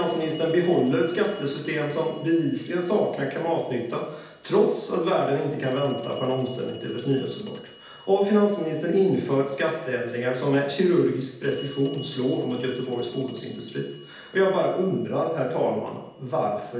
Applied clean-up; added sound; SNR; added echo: none; Telephone; 15 dB; reverberation time 0.8 s.